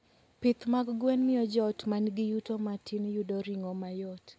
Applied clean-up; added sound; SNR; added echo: none; none; none; none.